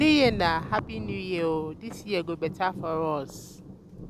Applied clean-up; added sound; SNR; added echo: none; Thunder; 11 dB; none.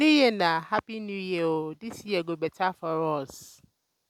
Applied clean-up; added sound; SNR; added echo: none; none; none; none.